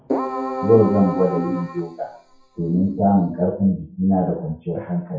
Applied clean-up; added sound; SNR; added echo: classical method WPE with log-MMSE.